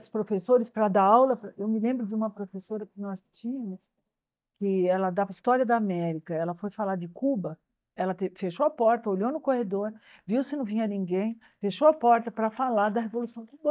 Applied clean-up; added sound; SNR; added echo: neural mask model DeepFilterNet 3.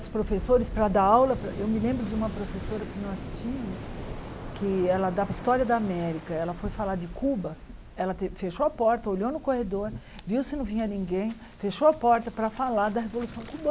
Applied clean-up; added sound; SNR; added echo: none; Waves, surf; 11 dB; none.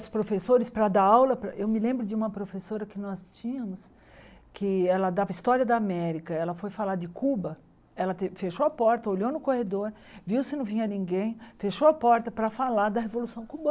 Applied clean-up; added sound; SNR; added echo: none; none; none; none.